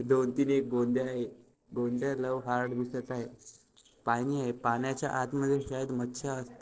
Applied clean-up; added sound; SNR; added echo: neural separator model SepFormer DNS4.